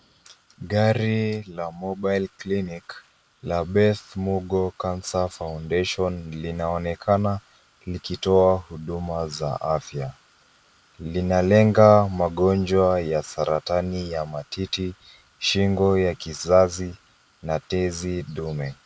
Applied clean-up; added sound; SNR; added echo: none; none; none; none.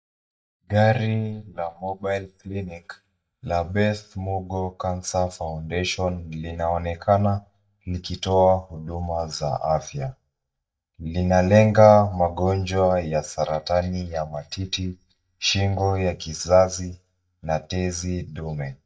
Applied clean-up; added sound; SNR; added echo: neural mask model DeepFilterNet 3.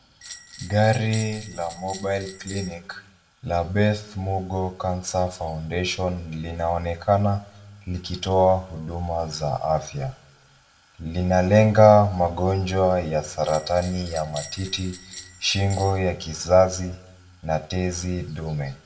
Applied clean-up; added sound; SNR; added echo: none; Bell; 17 dB; reverberation time 0.4 s.